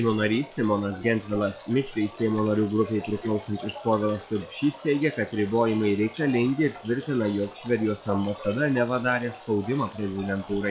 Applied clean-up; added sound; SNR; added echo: classical method log-MMSE.